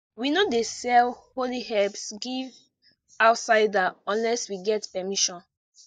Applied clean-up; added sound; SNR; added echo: neural mask model DeepFilterNet 3.